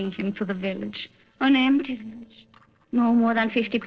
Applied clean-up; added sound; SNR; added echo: neural separator model SepFormer DNS4.